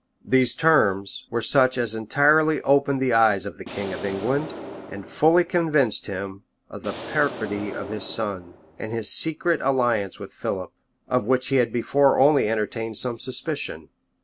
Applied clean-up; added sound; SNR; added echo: none; Explosion; 13 dB; none.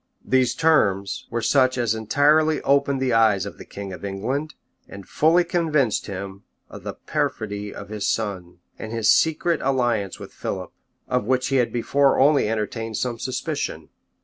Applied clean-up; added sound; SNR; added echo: none; none; none; none.